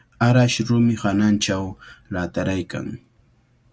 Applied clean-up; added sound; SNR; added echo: none; none; none; none.